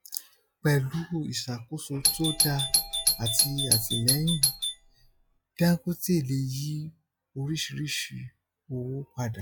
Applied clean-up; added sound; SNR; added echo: classical method log-MMSE.